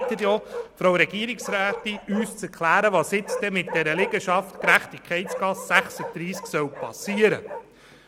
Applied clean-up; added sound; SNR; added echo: none; Bark; 11 dB; none.